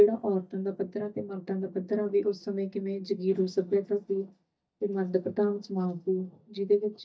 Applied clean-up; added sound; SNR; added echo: neural mask model DeepFilterNet 3.